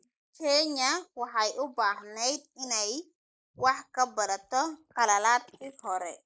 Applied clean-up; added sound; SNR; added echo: neural mask model Resemble Enhance denoiser.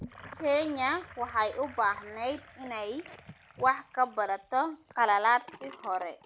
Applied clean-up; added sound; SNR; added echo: none; Sink (filling or washing) / Gurgling; 20 dB; none.